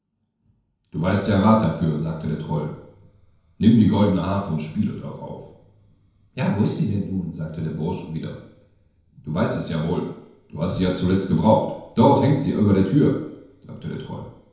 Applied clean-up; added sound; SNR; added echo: none; none; none; reverberation time 0.9 s.